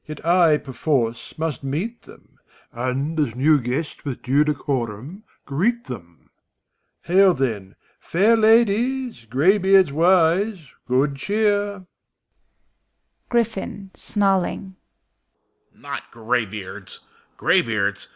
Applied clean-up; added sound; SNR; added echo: none; none; none; none.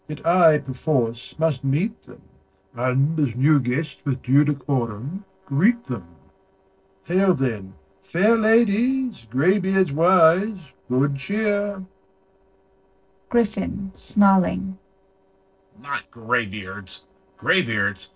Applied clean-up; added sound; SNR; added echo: neural separator model SepFormer DNS4.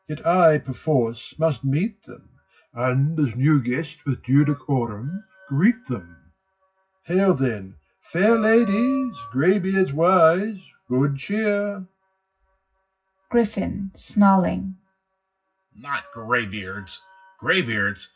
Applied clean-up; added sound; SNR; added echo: classical method WPE with log-MMSE.